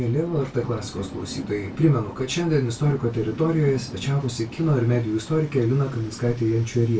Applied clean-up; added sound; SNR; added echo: none; Train; 15 dB; reverberation time 0.2 s.